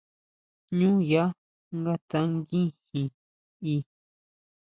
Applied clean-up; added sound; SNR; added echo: none; none; none; none.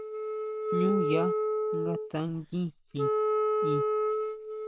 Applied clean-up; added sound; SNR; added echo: none; Wind instrument, woodwind instrument; -5 dB; none.